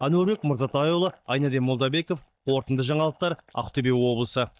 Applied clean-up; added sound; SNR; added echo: neural mask model DeepFilterNet 3.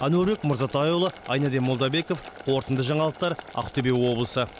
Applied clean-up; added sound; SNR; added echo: none; Boiling; 16 dB; none.